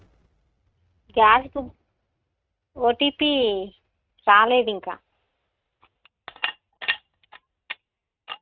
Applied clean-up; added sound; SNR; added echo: neural mask model RNNoise.